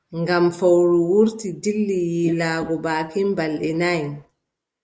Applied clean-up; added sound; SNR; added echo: neural mask model Resemble Enhance denoiser.